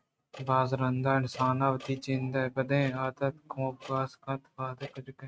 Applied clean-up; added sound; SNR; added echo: neural mask model RNNoise.